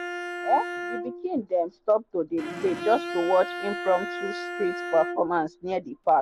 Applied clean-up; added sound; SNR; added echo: none; Bowed string instrument; 8 dB; none.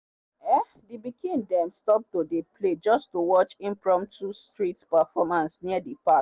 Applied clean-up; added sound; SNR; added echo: none; none; none; none.